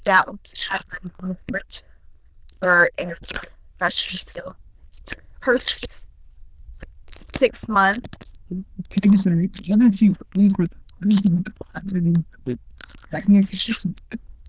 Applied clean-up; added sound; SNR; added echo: neural diffusion model UNIVERSE++.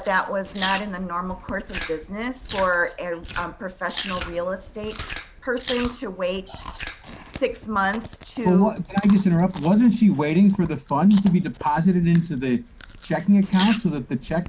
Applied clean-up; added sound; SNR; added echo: none; Chewing, mastication; 15 dB; none.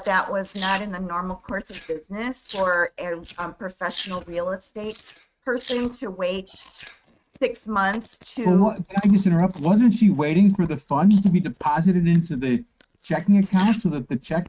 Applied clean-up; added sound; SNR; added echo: neural mask model RNNoise.